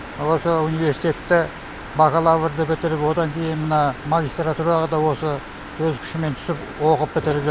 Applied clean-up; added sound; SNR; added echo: none; none; none; none.